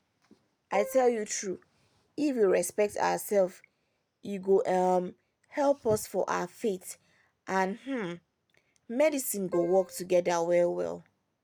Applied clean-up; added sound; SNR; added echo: none; Keyboard (musical); 9 dB; none.